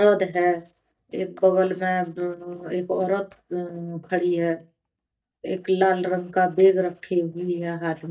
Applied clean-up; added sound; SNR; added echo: neural mask model DeepFilterNet 3.